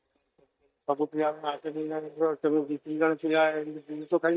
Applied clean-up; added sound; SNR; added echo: neural mask model DeepFilterNet 3.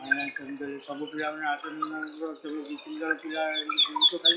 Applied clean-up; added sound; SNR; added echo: classical method log-MMSE.